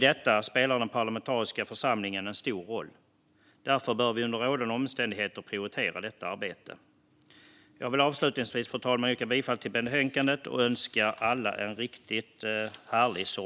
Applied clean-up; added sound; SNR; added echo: none; none; none; none.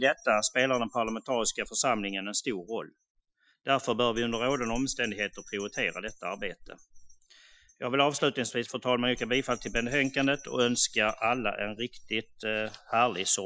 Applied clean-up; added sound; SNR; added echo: classical method Wiener filter.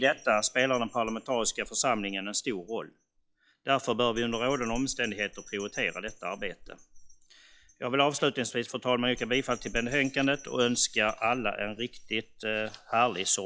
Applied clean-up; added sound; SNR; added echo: classical method log-MMSE.